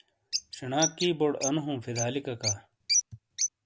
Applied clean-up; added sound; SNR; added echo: none; Bird; 2 dB; none.